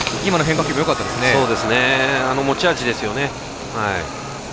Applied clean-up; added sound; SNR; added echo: none; Hiss; 14 dB; none.